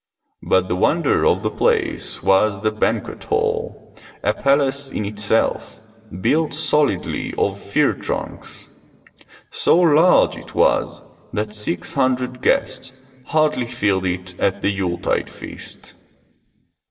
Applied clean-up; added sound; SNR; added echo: none; none; none; reverberation time 1.6 s.